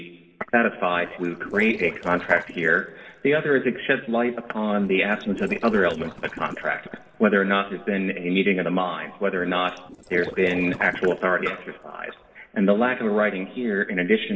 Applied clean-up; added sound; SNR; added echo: neural separator model SepFormer DNS4.